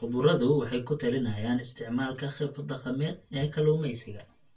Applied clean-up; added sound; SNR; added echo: none; none; none; reverberation time 0.2 s.